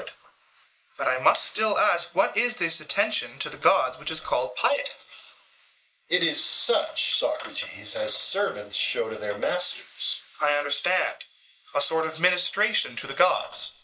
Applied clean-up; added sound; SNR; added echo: neural mask model Resemble Enhance denoiser.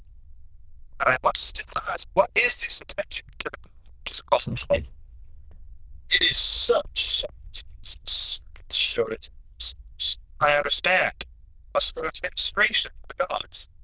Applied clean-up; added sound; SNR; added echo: neural diffusion model UNIVERSE++.